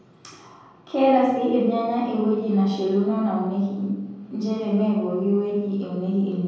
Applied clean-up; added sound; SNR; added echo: none; none; none; reverberation time 1.3 s.